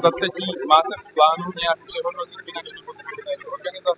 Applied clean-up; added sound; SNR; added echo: classical method spectral subtraction.